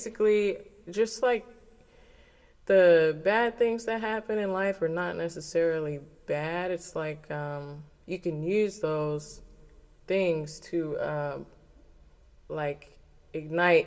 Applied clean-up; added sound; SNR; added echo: none; none; none; reverberation time 0.2 s.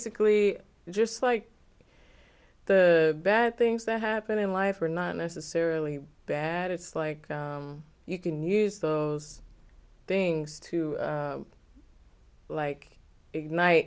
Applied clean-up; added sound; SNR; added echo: none; none; none; none.